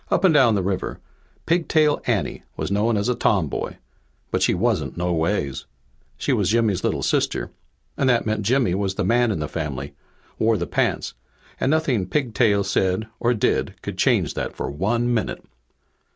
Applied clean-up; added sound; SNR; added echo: none; none; none; none.